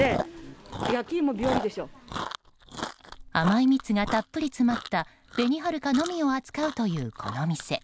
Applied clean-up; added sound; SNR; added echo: none; Chewing, mastication; 9 dB; none.